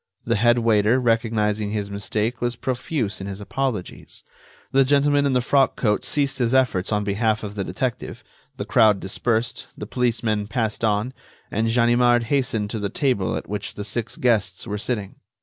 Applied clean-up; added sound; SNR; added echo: none; none; none; none.